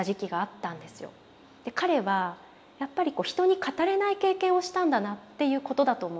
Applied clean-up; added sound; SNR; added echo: none; none; none; none.